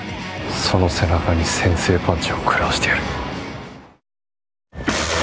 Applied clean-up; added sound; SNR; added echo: none; none; none; none.